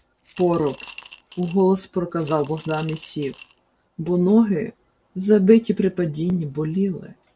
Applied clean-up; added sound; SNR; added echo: none; Coin (dropping) / Glass; 19 dB; none.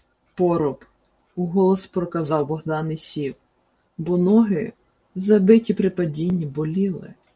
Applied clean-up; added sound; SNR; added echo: none; none; none; none.